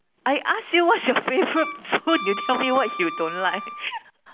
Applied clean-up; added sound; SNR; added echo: none; Wind instrument, woodwind instrument; 10 dB; none.